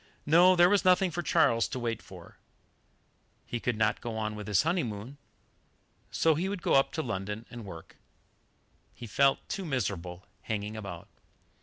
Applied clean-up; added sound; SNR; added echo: none; none; none; none.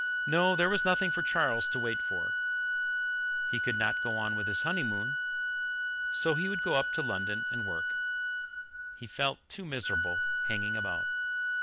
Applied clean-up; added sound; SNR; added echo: none; Organ; -3 dB; none.